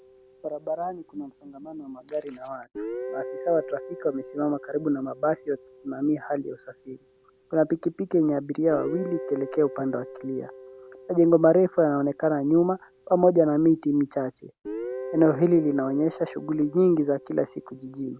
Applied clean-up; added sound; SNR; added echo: none; Guitar; 15 dB; none.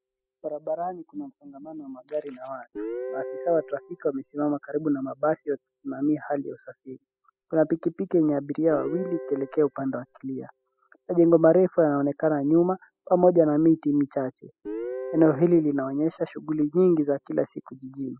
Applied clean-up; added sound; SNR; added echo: classical method spectral subtraction.